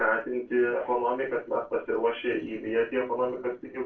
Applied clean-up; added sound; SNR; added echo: neural separator model SepFormer DNS4.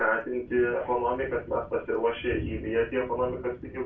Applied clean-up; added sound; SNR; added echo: none; Thunder / Rain; 14 dB; reverberation time 0.2 s.